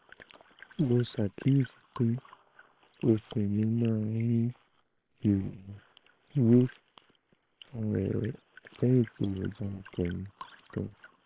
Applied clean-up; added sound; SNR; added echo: neural separator model SepFormer WHAM!.